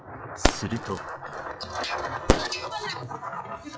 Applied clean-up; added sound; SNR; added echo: classical method log-MMSE.